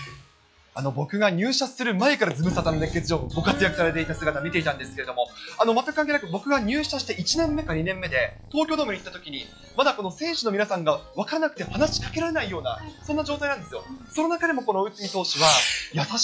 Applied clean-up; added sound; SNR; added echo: classical method log-MMSE.